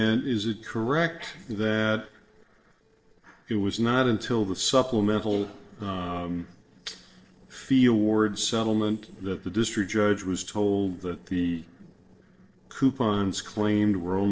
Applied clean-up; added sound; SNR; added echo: neural separator model SepFormer DNS4.